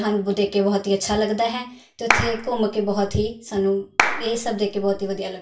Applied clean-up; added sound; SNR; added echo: none; Clapping; 2 dB; reverberation time 0.3 s.